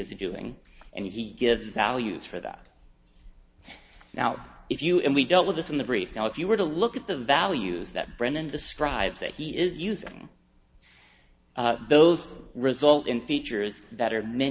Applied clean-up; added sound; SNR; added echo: none; none; none; none.